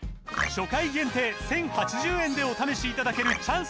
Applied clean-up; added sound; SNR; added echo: none; Marimba, xylophone; 2 dB; none.